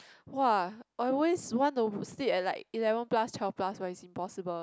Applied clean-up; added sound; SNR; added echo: none; none; none; none.